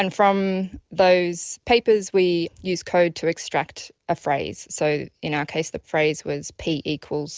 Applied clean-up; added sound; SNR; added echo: none; none; none; none.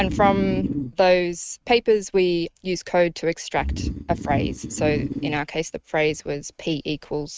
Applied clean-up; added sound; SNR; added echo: neural mask model RNNoise.